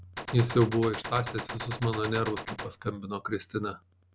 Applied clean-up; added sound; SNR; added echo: none; Gunshot, gunfire; 8 dB; none.